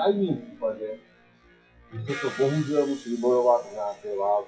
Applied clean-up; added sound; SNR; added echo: classical method WPE with log-MMSE.